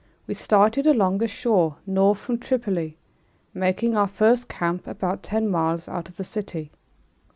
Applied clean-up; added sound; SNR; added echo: none; none; none; none.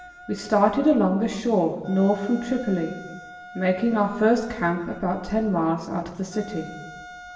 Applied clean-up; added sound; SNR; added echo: none; Wind instrument, woodwind instrument; 19 dB; reverberation time 1.1 s.